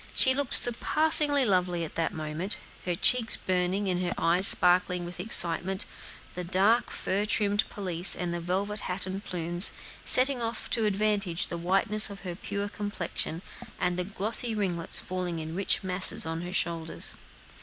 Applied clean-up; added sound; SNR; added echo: none; none; none; none.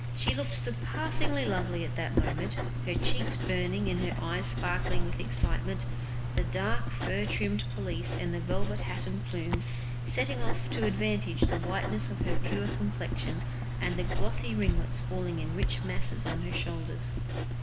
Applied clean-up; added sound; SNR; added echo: none; Writing; -4 dB; reverberation time 1.3 s.